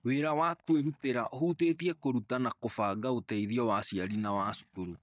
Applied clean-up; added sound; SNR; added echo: neural mask model DeepFilterNet 3.